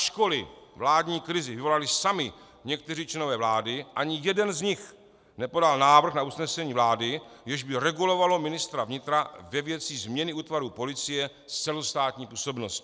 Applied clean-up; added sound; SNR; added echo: none; none; none; none.